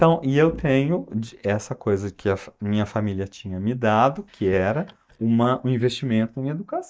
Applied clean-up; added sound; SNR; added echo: neural mask model DeepFilterNet 3.